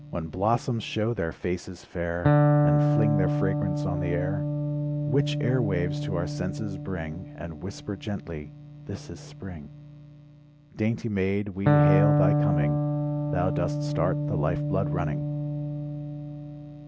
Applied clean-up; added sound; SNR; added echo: none; Electric guitar; -3 dB; none.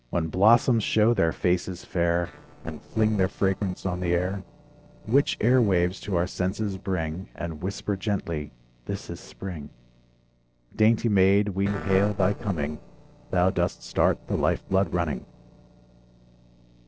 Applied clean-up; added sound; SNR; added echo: neural separator model SepFormer DNS4.